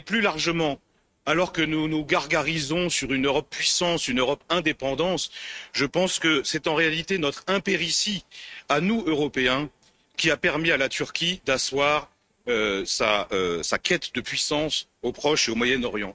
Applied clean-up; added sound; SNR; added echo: neural mask model RNNoise.